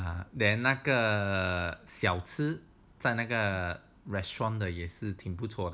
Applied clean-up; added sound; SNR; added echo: none; none; none; none.